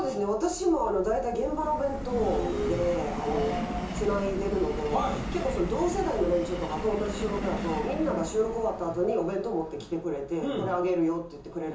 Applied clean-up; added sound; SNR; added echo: none; Subway, metro, underground; 8 dB; reverberation time 0.6 s.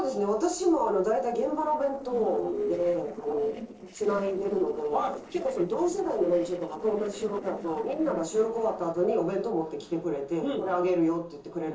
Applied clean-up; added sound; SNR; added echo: neural separator model SepFormer DNS4.